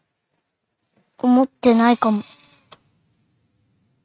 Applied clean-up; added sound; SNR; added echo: neural mask model RNNoise.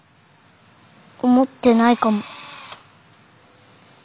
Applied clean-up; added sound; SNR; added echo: none; Engine / Drill; 15 dB; none.